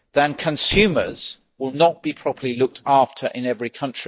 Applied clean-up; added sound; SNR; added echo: neural mask model DeepFilterNet 3.